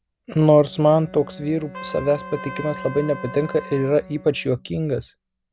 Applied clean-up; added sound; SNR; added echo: none; Trumpet + Bowed string instrument; 16 dB; none.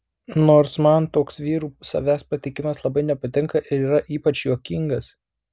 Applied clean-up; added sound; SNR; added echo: none; none; none; none.